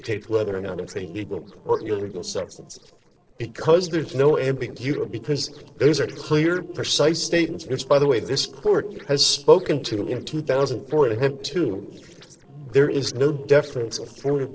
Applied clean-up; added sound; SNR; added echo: neural separator model SepFormer DNS4.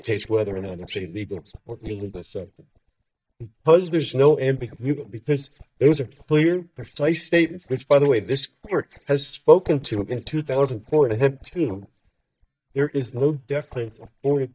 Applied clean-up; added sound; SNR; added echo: neural mask model DeepFilterNet 3.